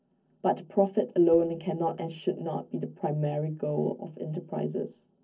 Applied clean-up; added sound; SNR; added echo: neural separator model SepFormer DNS4.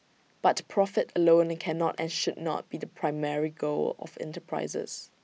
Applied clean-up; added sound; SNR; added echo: none; none; none; none.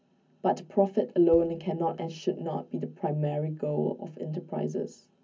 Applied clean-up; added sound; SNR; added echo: none; Bass drum; 19 dB; reverberation time 0.3 s.